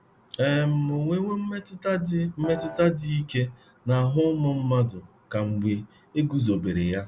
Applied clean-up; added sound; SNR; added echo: none; Piano; 9 dB; none.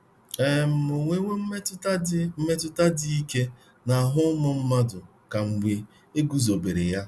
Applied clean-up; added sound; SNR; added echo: none; none; none; none.